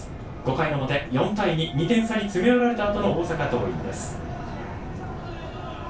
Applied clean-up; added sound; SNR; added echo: none; Fire; 11 dB; reverberation time 0.2 s.